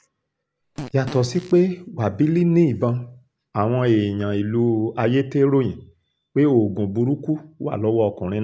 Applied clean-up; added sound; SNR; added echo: none; Fart; 16 dB; none.